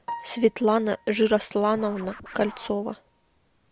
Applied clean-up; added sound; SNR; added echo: none; Piano + Scratching (performance technique); 18 dB; none.